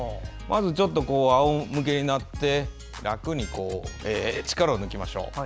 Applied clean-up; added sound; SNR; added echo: none; none; none; none.